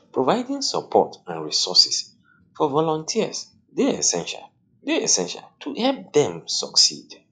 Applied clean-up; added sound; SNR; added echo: classical method log-MMSE.